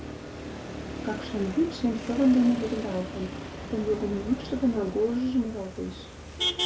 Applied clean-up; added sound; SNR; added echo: none; Motor vehicle (road); 7 dB; reverberation time 0.3 s.